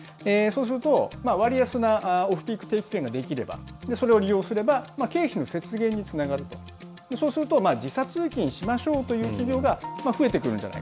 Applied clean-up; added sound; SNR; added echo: none; none; none; none.